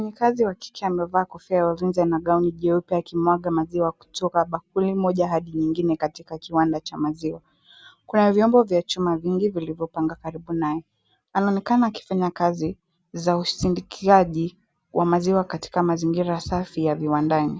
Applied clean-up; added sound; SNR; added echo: none; none; none; none.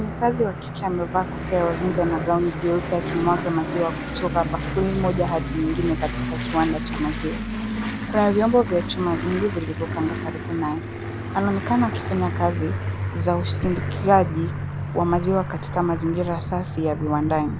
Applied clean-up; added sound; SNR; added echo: none; Aircraft; 4 dB; none.